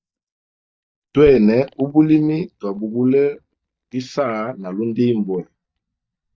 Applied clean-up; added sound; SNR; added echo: neural mask model DeepFilterNet 3.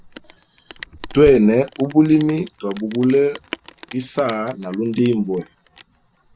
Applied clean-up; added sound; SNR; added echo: none; Rain; 19 dB; none.